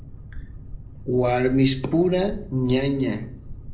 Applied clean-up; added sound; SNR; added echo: none; Boat, Water vehicle; 12 dB; reverberation time 0.5 s.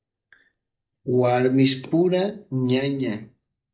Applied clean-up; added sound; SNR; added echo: neural mask model DeepFilterNet 3.